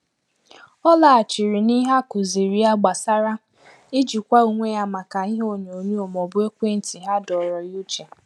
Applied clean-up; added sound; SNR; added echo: none; none; none; none.